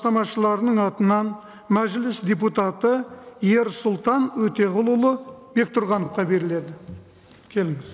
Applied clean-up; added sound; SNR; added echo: none; none; none; none.